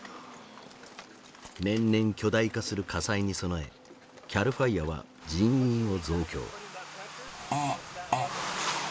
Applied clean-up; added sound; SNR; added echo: none; Fart; 3 dB; none.